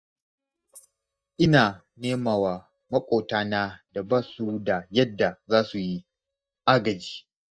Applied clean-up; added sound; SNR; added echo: neural mask model DeepFilterNet 3.